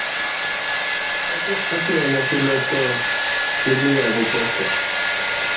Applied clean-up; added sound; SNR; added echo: none; Domestic sounds, home sounds; -3 dB; reverberation time 0.6 s.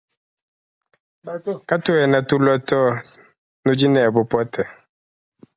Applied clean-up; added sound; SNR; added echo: none; none; none; none.